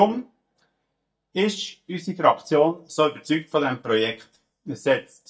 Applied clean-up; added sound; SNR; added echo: neural mask model DeepFilterNet 3.